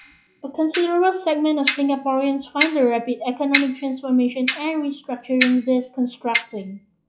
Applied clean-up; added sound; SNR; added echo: classical method log-MMSE.